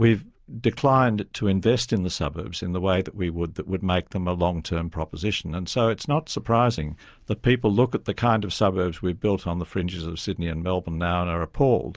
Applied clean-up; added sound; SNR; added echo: none; none; none; none.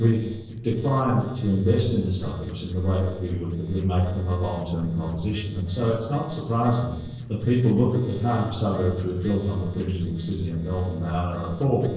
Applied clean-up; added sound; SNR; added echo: neural separator model SepFormer DNS4.